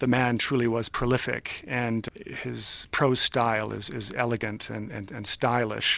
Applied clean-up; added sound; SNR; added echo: none; none; none; none.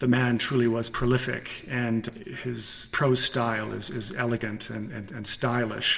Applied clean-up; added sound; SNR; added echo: none; none; none; reverberation time 1.3 s.